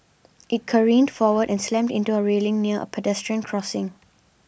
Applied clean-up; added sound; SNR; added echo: none; none; none; none.